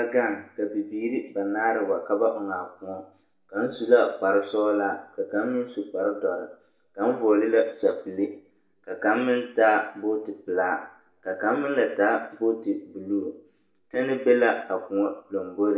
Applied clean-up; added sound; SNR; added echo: none; none; none; reverberation time 0.5 s.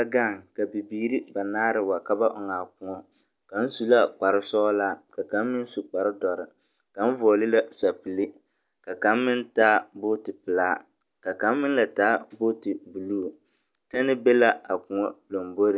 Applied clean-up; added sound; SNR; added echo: none; none; none; none.